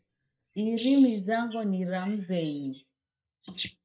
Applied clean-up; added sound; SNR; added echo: neural mask model DeepFilterNet 3.